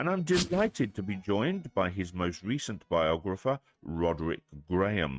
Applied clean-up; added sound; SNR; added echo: neural mask model RNNoise.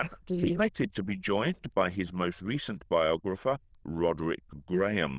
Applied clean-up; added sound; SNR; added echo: neural diffusion model UNIVERSE++.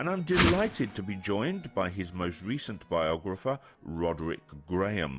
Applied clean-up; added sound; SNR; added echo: none; Whoosh, swoosh, swish; -3 dB; none.